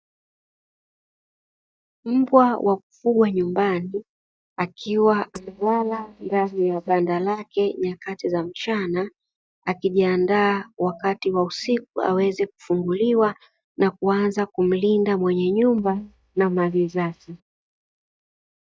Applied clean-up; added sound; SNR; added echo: neural mask model DeepFilterNet 3.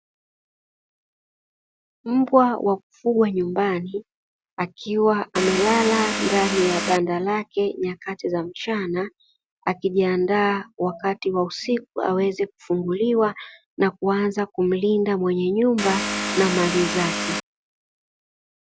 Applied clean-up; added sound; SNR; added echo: none; Vehicle; 2 dB; none.